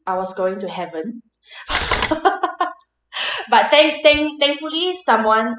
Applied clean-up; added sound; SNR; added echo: classical method spectral subtraction.